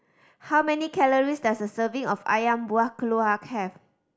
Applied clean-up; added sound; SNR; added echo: none; none; none; none.